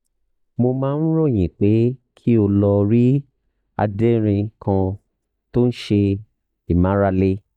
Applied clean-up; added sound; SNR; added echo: neural mask model DeepFilterNet 3.